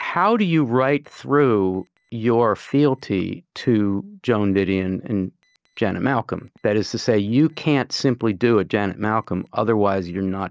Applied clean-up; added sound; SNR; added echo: neural separator model SepFormer DNS4.